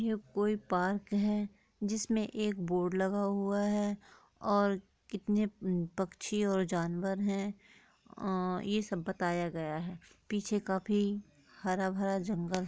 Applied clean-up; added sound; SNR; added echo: none; none; none; none.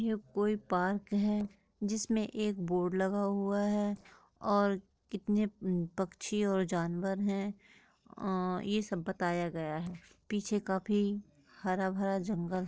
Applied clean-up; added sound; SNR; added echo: neural separator model SepFormer DNS4.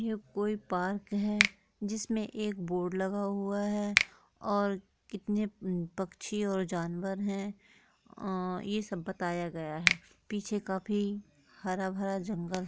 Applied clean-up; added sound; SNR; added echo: none; Finger snapping; 3 dB; none.